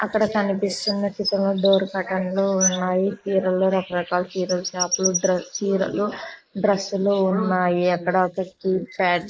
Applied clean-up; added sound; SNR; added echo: neural mask model Resemble Enhance denoiser.